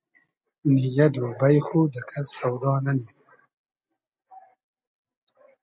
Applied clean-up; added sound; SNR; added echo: none; none; none; none.